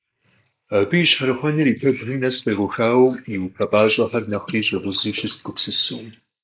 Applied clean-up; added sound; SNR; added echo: neural mask model Resemble Enhance denoiser.